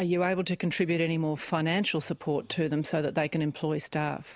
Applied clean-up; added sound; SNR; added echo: none; none; none; none.